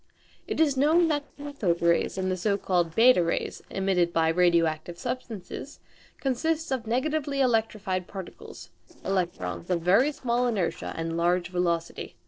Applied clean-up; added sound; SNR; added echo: neural separator model SepFormer DNS4.